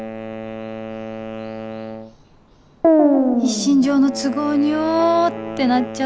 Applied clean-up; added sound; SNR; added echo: none; Wind instrument, woodwind instrument; 12 dB; none.